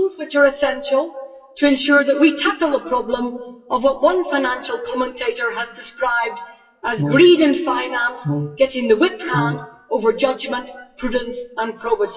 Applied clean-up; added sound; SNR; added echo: classical method WPE with log-MMSE.